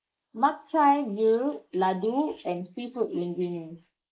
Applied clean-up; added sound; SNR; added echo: neural mask model Resemble Enhance denoiser.